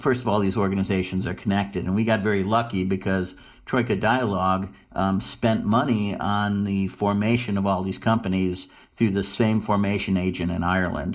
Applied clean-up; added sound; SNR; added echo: neural mask model Resemble Enhance denoiser.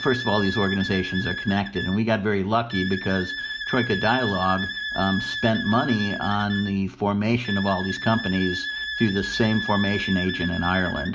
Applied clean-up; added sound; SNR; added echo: none; Wind instrument, woodwind instrument; 7 dB; none.